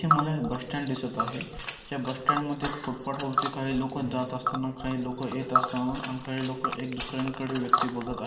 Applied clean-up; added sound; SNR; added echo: none; Tick; 1 dB; reverberation time 0.9 s.